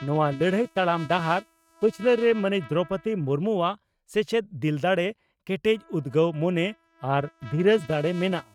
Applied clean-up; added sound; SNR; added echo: neural mask model RNNoise.